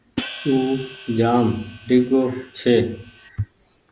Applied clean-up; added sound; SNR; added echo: none; Hi-hat; 13 dB; none.